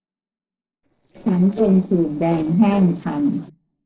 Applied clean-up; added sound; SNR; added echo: neural separator model SepFormer DNS4.